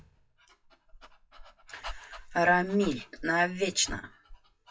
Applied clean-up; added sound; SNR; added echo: classical method WPE with log-MMSE.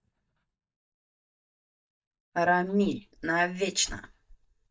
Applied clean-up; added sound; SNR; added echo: neural mask model DeepFilterNet 3.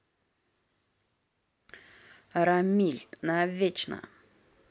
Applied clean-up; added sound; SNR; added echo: none; none; none; none.